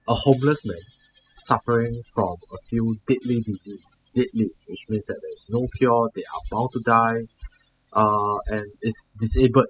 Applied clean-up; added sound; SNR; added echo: classical method spectral subtraction.